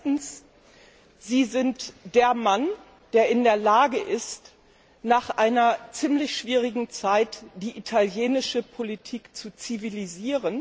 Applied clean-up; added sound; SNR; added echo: none; none; none; none.